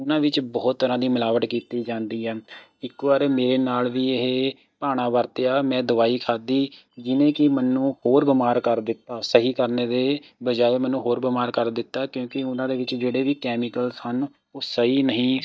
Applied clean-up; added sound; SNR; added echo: neural mask model DeepFilterNet 3.